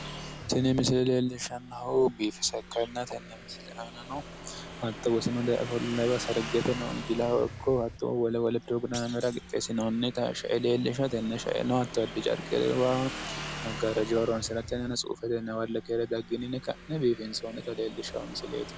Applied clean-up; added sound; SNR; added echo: none; Thump, thud + Motorcycle / Engine; 12 dB; none.